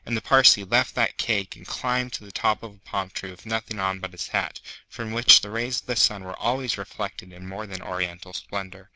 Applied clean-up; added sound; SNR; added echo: none; none; none; none.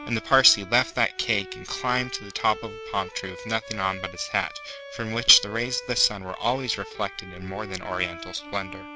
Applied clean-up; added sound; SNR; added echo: none; Bowed string instrument; 14 dB; none.